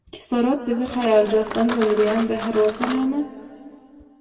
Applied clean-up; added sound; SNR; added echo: none; Cutlery, silverware; 13 dB; reverberation time 2.5 s.